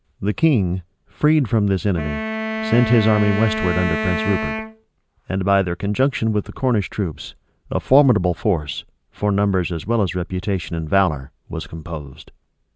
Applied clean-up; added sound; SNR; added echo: none; Wind instrument, woodwind instrument; 5 dB; none.